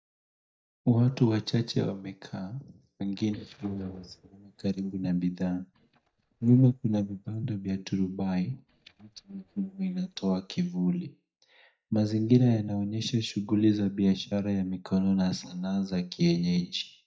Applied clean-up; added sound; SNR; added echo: neural mask model DeepFilterNet 3.